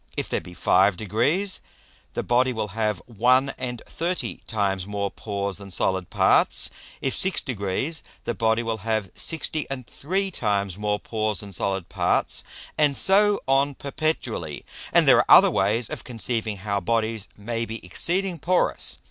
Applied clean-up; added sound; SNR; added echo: none; none; none; none.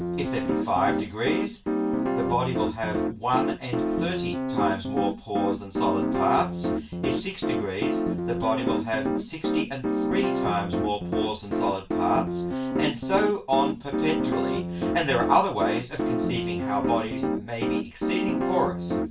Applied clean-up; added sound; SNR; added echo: none; Piano; -2 dB; reverberation time 0.2 s.